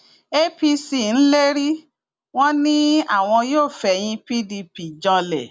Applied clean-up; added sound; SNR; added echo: none; none; none; none.